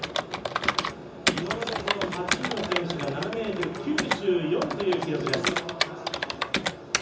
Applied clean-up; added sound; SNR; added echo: none; Computer keyboard; 0 dB; reverberation time 0.6 s.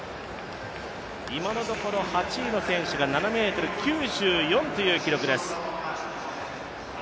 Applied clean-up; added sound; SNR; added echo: none; none; none; none.